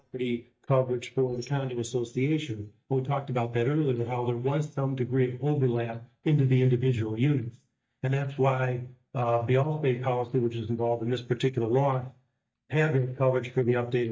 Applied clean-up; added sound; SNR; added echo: neural mask model DeepFilterNet 3.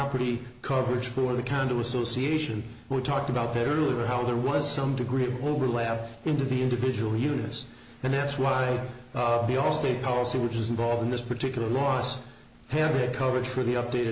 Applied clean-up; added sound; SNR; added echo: none; none; none; none.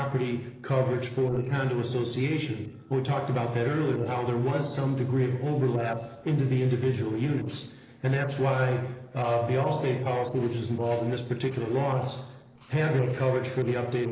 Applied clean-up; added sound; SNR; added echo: neural separator model SepFormer DNS4.